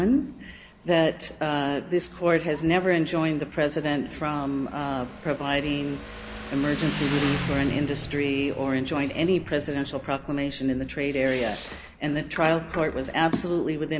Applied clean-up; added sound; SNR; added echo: none; Motorcycle; 12 dB; none.